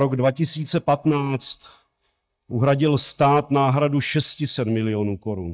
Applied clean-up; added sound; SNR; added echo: neural mask model DeepFilterNet 3.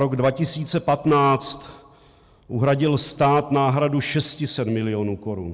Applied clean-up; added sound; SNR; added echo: none; none; none; none.